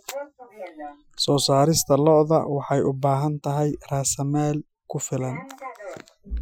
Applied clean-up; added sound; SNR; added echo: classical method Wiener filter.